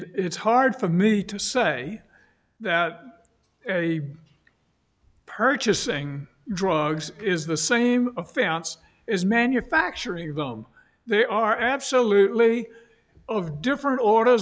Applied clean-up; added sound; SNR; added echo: none; none; none; none.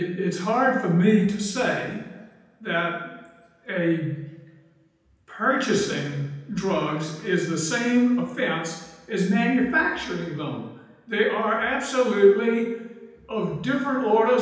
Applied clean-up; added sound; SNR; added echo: none; none; none; reverberation time 0.9 s.